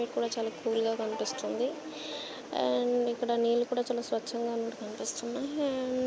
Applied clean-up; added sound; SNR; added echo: none; Guitar; 16 dB; none.